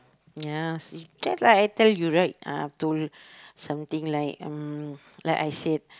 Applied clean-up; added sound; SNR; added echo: none; none; none; none.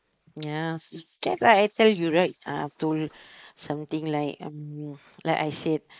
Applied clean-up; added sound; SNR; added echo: neural mask model Resemble Enhance denoiser.